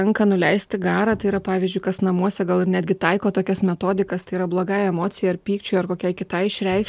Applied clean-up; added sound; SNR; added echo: none; Cupboard open or close; 18 dB; none.